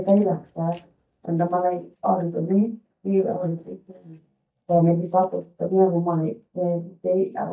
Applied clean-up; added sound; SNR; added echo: neural mask model DeepFilterNet 3.